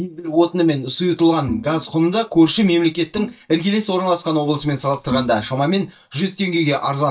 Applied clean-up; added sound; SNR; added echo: neural mask model DeepFilterNet 3.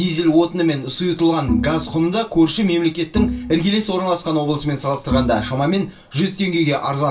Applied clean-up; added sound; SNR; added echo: none; Bowed string instrument; 7 dB; reverberation time 0.2 s.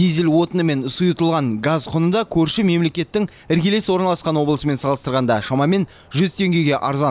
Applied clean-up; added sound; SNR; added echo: none; none; none; none.